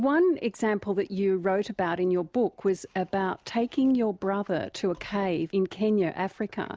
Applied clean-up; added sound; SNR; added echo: none; none; none; none.